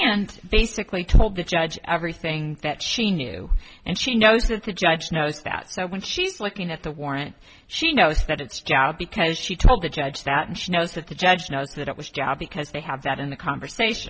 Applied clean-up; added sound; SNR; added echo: none; none; none; none.